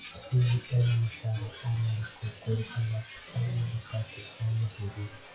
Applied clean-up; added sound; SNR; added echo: classical method log-MMSE.